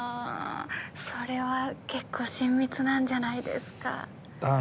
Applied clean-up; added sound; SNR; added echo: none; none; none; none.